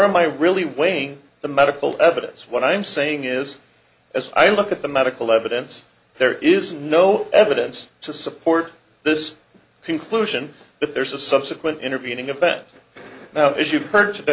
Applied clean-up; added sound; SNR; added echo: none; none; none; none.